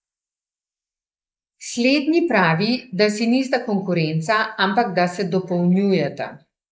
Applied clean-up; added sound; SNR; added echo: neural mask model Resemble Enhance denoiser.